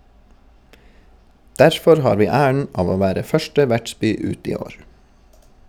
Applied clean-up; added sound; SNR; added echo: none; none; none; none.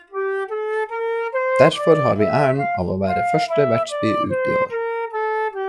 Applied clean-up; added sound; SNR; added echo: classical method log-MMSE.